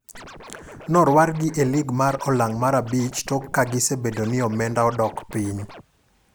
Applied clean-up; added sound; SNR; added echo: none; Scratching (performance technique); 19 dB; none.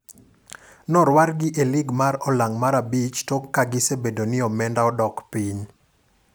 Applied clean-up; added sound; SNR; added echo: none; none; none; none.